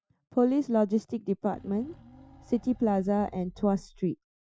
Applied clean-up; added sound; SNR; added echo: classical method Wiener filter.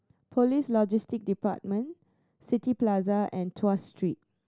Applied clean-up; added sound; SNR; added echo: none; none; none; none.